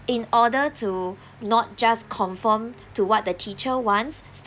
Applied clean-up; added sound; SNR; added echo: none; none; none; none.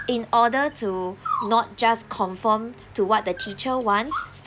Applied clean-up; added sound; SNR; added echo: none; Dog; 12 dB; none.